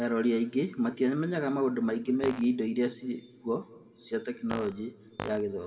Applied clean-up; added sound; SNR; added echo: none; Fart; 9 dB; reverberation time 1.0 s.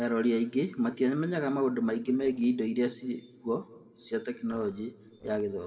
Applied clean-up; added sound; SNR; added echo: neural separator model SepFormer DNS4.